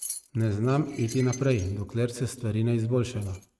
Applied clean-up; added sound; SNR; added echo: neural mask model RNNoise.